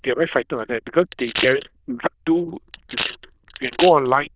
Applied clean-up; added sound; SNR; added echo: neural diffusion model UNIVERSE++.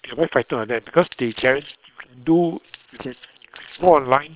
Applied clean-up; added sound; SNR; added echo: neural separator model SepFormer WHAM!.